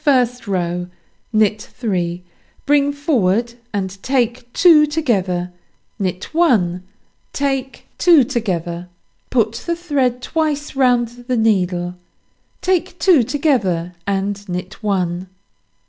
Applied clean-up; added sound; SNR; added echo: none; none; none; none.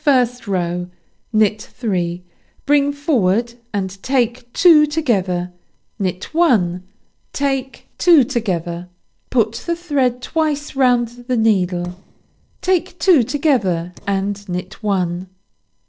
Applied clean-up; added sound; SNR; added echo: neural separator model SepFormer DNS4.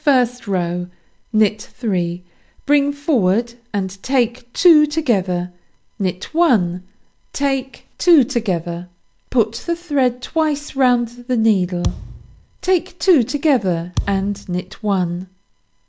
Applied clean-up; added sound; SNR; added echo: none; Thump, thud; 8 dB; none.